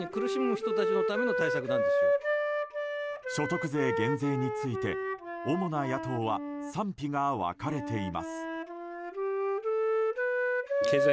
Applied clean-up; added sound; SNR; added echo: none; Wind instrument, woodwind instrument; -3 dB; none.